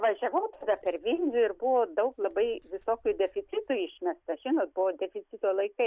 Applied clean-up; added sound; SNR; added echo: none; none; none; none.